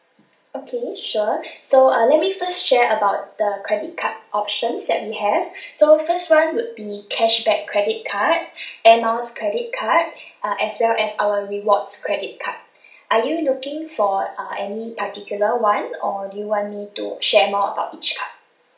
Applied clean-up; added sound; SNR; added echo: none; none; none; reverberation time 0.4 s.